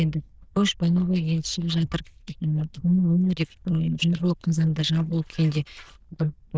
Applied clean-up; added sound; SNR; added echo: neural diffusion model UNIVERSE++.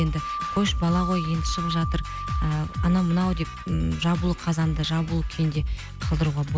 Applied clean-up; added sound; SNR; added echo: none; Wind chime; 13 dB; none.